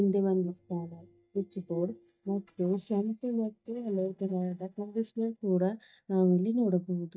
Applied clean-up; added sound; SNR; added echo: neural mask model DeepFilterNet 3.